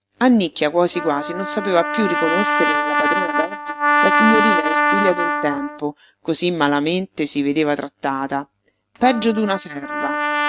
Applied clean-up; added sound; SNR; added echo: neural mask model RNNoise.